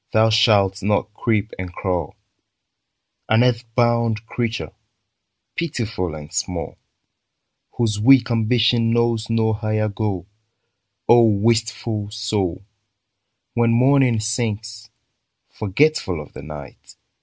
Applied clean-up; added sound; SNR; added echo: none; none; none; none.